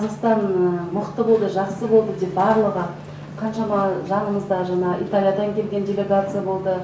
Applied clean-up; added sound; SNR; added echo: none; none; none; none.